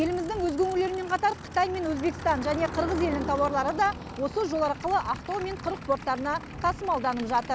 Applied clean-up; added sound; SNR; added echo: none; Idling / Aircraft; 16 dB; none.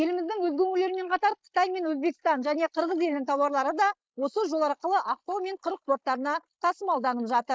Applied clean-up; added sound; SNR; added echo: neural mask model Resemble Enhance denoiser.